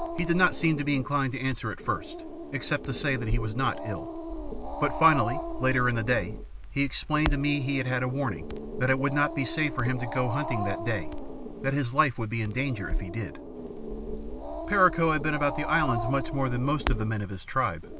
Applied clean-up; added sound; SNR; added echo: none; Growling + Crackle; 5 dB; none.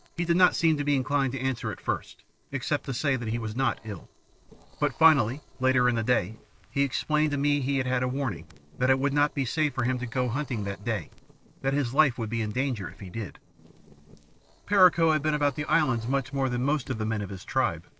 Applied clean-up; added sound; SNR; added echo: neural separator model SepFormer DNS4.